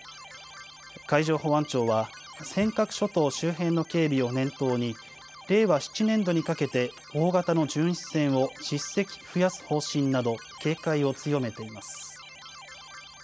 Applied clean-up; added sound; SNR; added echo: none; Keyboard (musical); 19 dB; none.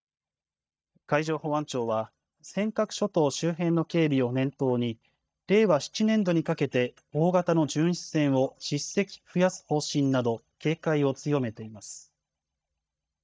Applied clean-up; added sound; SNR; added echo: neural mask model DeepFilterNet 3.